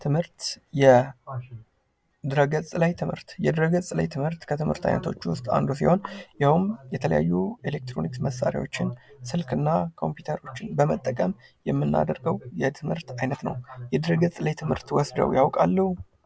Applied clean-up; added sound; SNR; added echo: none; none; none; none.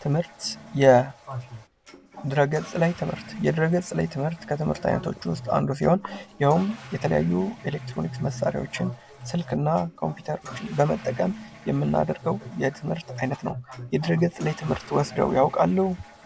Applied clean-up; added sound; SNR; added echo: none; Toilet flush / Water; 19 dB; none.